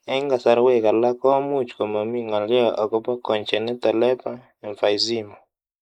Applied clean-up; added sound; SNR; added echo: neural mask model Resemble Enhance denoiser.